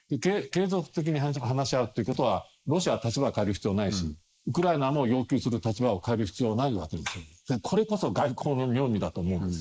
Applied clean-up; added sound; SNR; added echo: neural mask model Resemble Enhance denoiser.